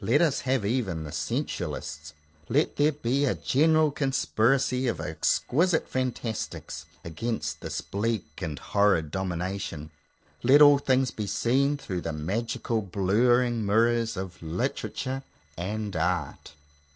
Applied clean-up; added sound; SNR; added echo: neural separator model SepFormer DNS4.